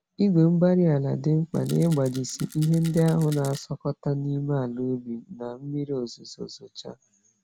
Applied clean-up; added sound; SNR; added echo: none; Rattle; 20 dB; none.